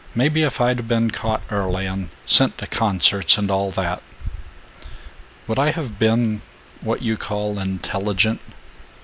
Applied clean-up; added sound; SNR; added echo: none; none; none; none.